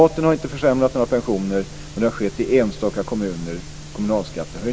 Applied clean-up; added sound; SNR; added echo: none; none; none; none.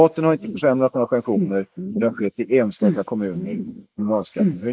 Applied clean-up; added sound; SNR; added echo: neural mask model Resemble Enhance denoiser.